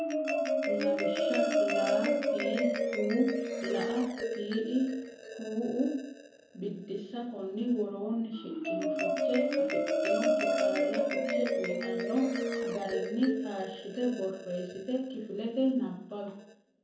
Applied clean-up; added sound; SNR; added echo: none; Marimba, xylophone; -2 dB; reverberation time 0.7 s.